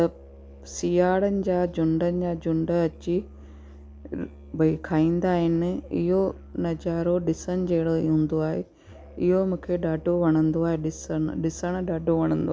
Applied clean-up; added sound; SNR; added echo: none; Musical instrument; 20 dB; none.